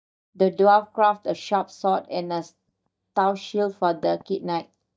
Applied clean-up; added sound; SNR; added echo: neural mask model DeepFilterNet 3.